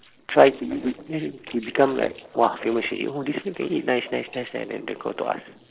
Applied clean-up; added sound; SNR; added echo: neural separator model SepFormer DNS4.